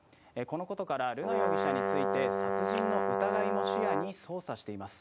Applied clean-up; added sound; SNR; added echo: none; Brass instrument; -5 dB; none.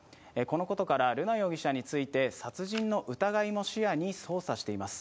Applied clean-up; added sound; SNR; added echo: none; none; none; none.